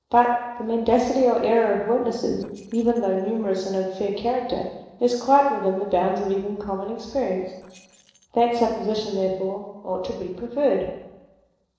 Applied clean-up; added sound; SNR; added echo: neural separator model SepFormer DNS4.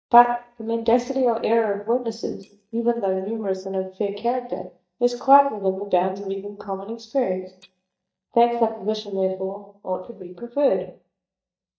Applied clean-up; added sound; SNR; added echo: neural mask model DeepFilterNet 3.